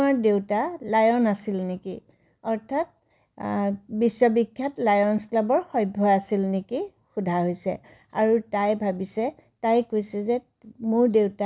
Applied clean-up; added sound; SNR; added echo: none; none; none; none.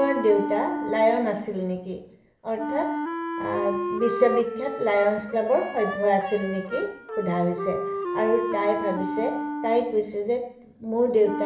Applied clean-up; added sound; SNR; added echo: none; Wind instrument, woodwind instrument; 6 dB; reverberation time 0.7 s.